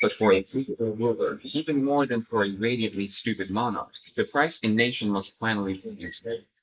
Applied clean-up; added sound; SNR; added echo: neural mask model Resemble Enhance denoiser.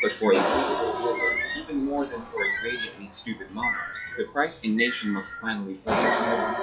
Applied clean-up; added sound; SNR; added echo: classical method log-MMSE.